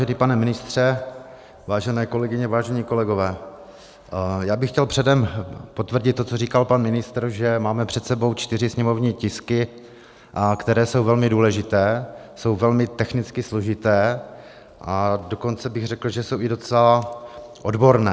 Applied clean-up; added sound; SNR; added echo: none; none; none; none.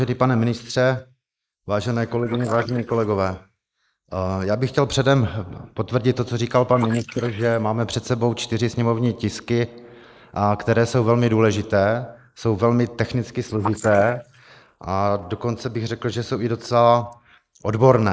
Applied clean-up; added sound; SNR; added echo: neural mask model Resemble Enhance denoiser.